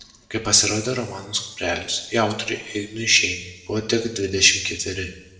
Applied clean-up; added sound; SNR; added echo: none; none; none; reverberation time 0.9 s.